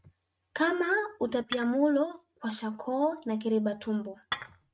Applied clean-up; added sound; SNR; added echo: neural mask model RNNoise.